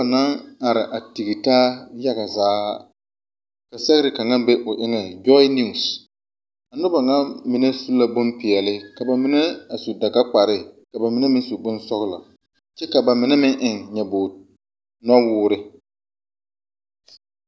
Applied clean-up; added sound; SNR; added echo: none; none; none; none.